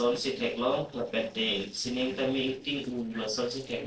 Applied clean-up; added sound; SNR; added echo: neural separator model SepFormer DNS4.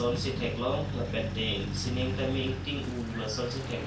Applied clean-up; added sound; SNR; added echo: none; Truck; 1 dB; reverberation time 0.3 s.